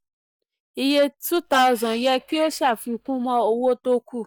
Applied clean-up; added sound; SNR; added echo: neural mask model DeepFilterNet 3.